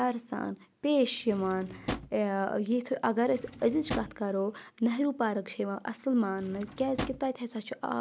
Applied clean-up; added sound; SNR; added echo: none; Drawer open or close; 11 dB; none.